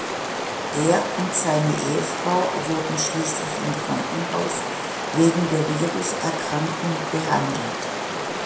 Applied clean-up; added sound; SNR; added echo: none; Stream; 3 dB; reverberation time 0.6 s.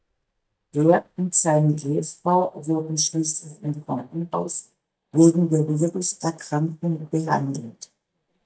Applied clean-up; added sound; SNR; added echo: neural mask model DeepFilterNet 3.